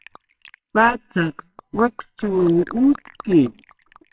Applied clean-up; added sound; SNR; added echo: neural separator model SepFormer WHAMR!.